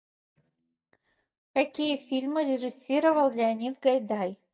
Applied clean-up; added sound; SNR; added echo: neural mask model DeepFilterNet 3.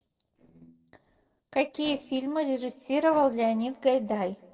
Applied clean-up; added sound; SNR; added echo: neural separator model SepFormer DNS4.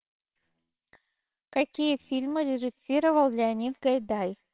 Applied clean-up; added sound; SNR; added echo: neural separator model SepFormer WHAMR!.